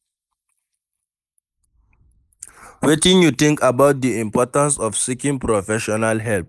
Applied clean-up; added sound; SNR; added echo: neural mask model Resemble Enhance denoiser.